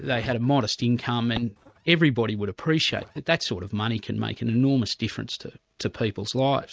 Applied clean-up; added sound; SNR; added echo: neural mask model RNNoise.